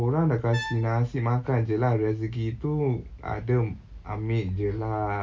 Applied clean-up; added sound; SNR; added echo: none; Brass instrument; 15 dB; none.